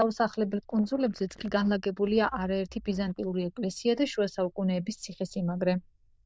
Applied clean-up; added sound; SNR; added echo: neural diffusion model UNIVERSE++.